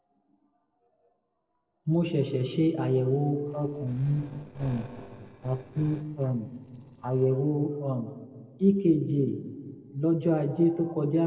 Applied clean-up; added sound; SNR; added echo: neural separator model SepFormer DNS4.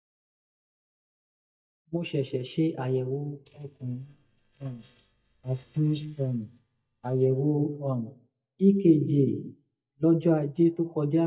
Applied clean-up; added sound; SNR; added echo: neural mask model DeepFilterNet 3.